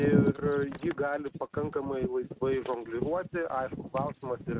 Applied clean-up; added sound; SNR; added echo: neural mask model RNNoise.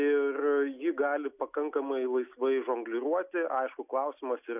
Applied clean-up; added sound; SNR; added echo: none; none; none; none.